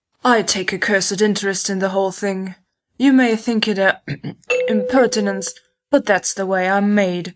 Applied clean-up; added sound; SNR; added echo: neural mask model RNNoise.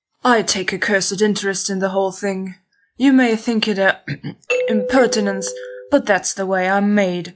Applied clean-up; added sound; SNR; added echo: classical method log-MMSE.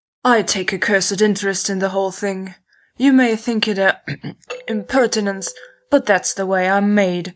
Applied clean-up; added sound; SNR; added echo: neural mask model DeepFilterNet 3.